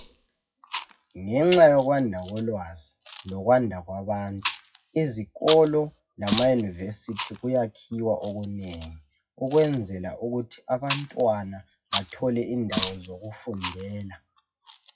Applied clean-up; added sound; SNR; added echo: classical method WPE with log-MMSE.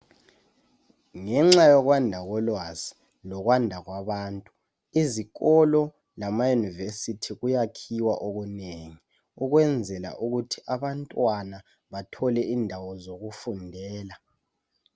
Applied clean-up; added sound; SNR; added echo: none; none; none; none.